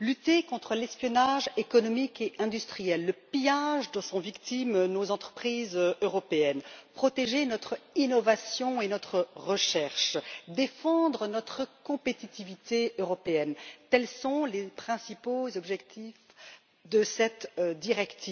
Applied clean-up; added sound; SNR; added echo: none; none; none; none.